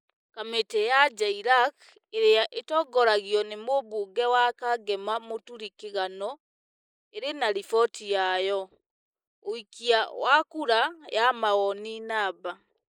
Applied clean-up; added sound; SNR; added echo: neural mask model Resemble Enhance denoiser.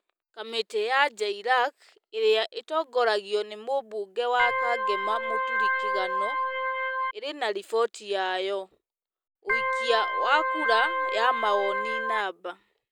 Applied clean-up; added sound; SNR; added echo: none; Organ; -2 dB; none.